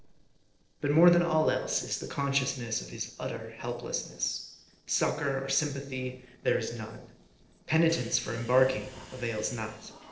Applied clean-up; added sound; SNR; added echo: neural separator model SepFormer DNS4.